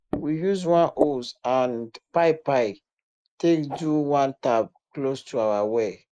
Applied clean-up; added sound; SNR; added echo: neural mask model Resemble Enhance denoiser.